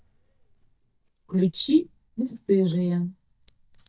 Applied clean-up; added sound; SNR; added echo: neural mask model DeepFilterNet 3.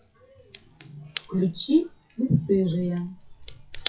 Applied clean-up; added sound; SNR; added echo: classical method WPE with log-MMSE.